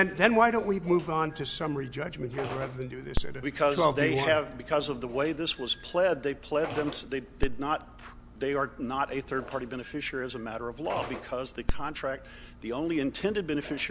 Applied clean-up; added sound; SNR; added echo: none; Telephone; 8 dB; none.